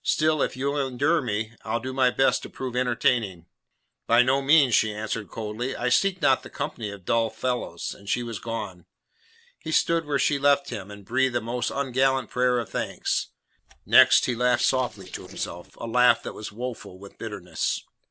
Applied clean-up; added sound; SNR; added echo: neural separator model SepFormer DNS4.